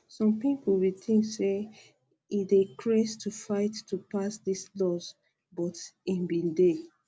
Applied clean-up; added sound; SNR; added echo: none; none; none; none.